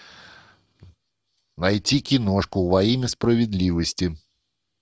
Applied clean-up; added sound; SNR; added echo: none; none; none; none.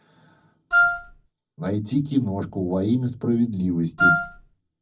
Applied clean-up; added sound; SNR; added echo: none; Wind instrument, woodwind instrument; -5 dB; reverberation time 0.4 s.